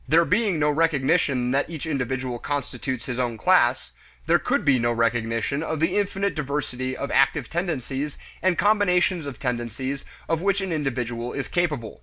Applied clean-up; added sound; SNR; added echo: none; none; none; none.